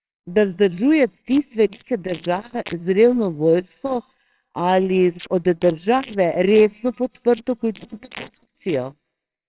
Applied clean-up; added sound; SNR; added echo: neural separator model SepFormer WHAMR!.